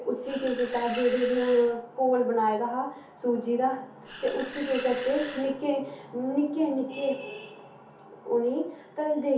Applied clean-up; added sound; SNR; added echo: none; Animal; 13 dB; reverberation time 0.5 s.